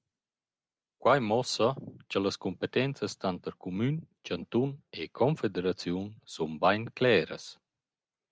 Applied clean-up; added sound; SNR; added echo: none; none; none; none.